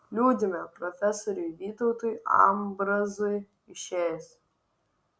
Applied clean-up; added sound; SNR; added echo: none; none; none; none.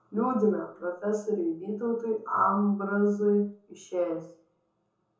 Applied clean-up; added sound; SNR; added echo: none; none; none; reverberation time 0.6 s.